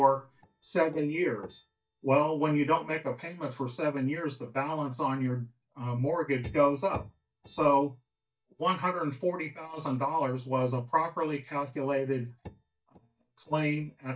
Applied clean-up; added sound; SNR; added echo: neural mask model DeepFilterNet 3.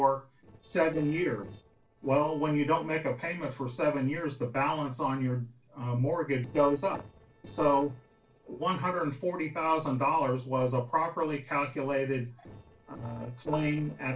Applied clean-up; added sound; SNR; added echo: neural separator model SepFormer DNS4.